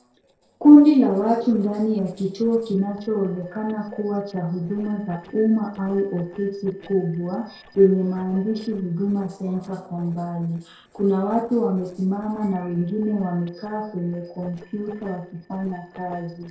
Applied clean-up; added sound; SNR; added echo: neural separator model SepFormer DNS4.